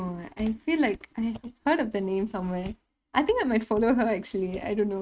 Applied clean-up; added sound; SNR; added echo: neural mask model RNNoise.